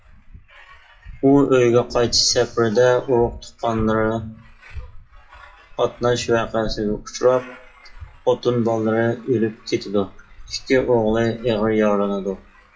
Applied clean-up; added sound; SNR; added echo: classical method WPE with log-MMSE.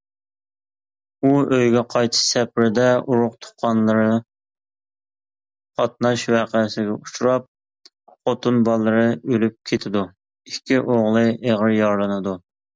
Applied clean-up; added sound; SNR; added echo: none; none; none; none.